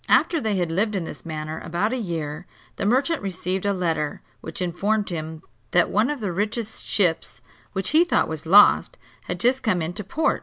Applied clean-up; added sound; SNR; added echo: none; none; none; none.